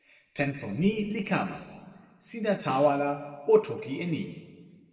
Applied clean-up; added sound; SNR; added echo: none; Snare drum; 20 dB; reverberation time 1.7 s.